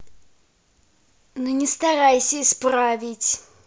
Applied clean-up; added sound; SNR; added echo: none; none; none; none.